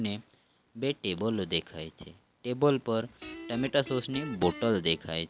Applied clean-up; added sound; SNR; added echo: none; Guitar; 14 dB; none.